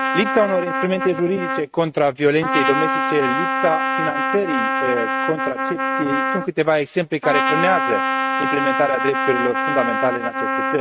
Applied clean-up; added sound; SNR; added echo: neural mask model RNNoise.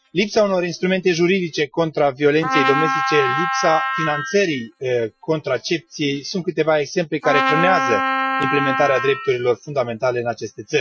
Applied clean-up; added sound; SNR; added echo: classical method Wiener filter.